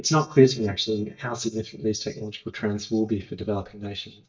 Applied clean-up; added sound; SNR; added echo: neural mask model DeepFilterNet 3.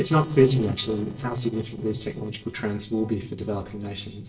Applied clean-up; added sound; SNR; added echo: neural separator model SepFormer DNS4.